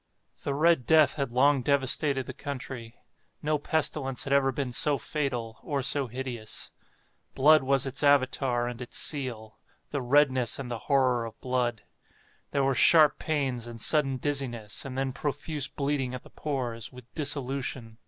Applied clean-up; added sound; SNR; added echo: none; none; none; none.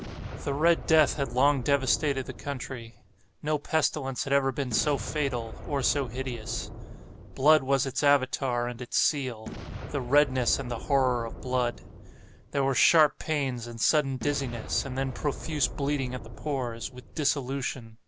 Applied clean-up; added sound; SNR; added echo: none; Boom; 12 dB; none.